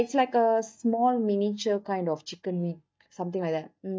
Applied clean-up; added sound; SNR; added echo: neural mask model DeepFilterNet 3.